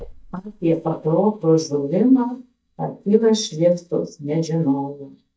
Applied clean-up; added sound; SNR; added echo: neural mask model DeepFilterNet 3.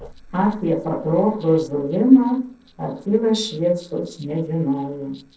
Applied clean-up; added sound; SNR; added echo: neural separator model SepFormer DNS4.